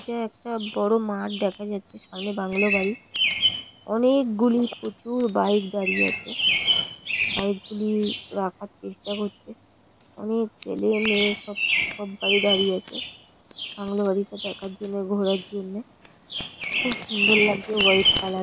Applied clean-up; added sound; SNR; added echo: none; Bird vocalization, bird call, bird song; 2 dB; none.